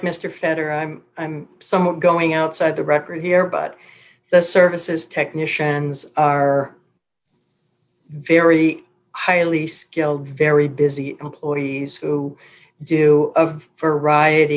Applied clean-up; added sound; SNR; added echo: none; none; none; none.